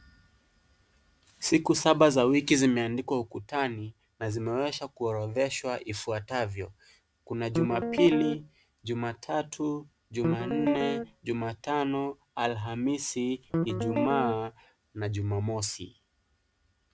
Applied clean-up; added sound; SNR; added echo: none; Guitar; 2 dB; none.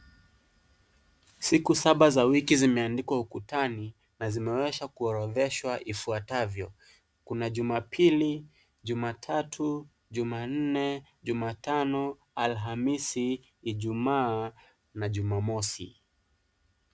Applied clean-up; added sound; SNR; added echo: none; none; none; none.